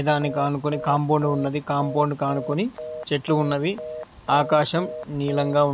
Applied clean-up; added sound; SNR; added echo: none; Telephone; 13 dB; none.